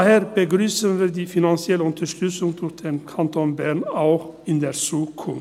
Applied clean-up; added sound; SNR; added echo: none; none; none; none.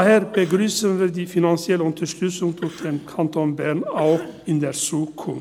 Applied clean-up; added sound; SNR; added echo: none; Cough; 19 dB; none.